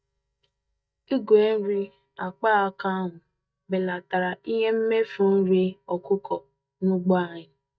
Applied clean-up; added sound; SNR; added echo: neural mask model DeepFilterNet 3.